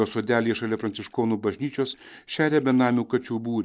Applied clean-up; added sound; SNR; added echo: neural separator model SepFormer DNS4.